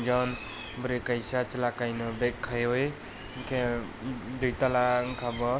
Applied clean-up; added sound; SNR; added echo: none; Livestock, farm animals, working animals; 19 dB; none.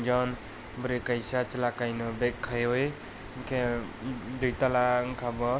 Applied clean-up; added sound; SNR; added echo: none; none; none; none.